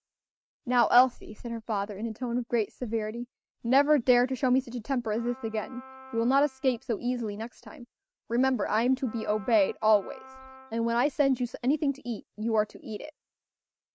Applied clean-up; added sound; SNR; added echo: neural mask model RNNoise.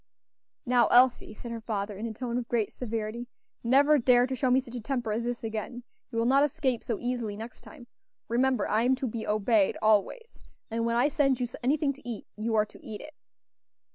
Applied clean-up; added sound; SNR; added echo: none; none; none; none.